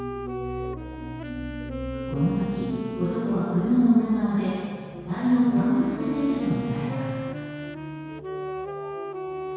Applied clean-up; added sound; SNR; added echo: none; Wind instrument, woodwind instrument; 9 dB; reverberation time 2.0 s.